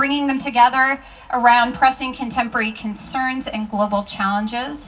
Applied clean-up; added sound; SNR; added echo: none; none; none; none.